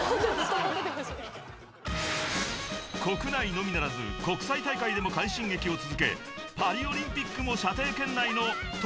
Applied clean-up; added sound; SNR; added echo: none; none; none; none.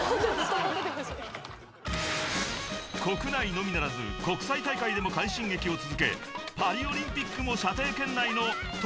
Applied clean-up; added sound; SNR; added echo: none; Computer keyboard + Bowed string instrument; 18 dB; none.